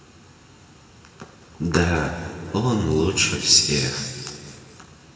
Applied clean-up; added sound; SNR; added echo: none; none; none; reverberation time 2.5 s.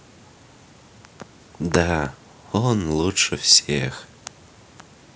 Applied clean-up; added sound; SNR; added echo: none; none; none; none.